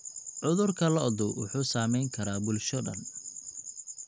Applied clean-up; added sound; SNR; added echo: none; none; none; none.